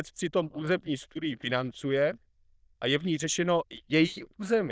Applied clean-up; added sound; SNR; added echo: neural diffusion model UNIVERSE++.